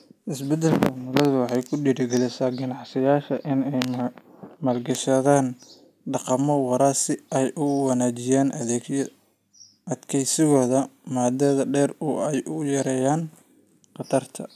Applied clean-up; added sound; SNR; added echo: none; none; none; none.